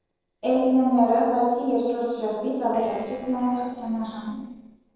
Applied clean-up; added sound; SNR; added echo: neural separator model SepFormer DNS4.